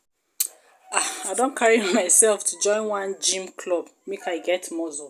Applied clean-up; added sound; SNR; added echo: none; none; none; none.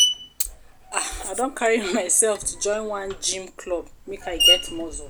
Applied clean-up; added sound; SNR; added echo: none; Screech; 1 dB; none.